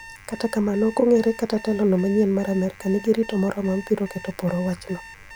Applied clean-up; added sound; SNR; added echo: none; Alarm; 19 dB; none.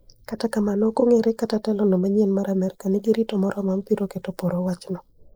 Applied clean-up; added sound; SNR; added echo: neural mask model Resemble Enhance denoiser.